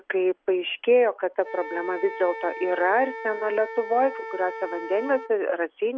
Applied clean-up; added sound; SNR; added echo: none; Wind instrument, woodwind instrument; 12 dB; none.